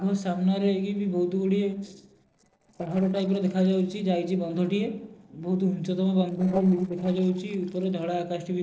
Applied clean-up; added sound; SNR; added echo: neural separator model SepFormer DNS4.